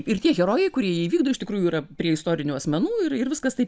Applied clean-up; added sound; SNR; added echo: none; none; none; none.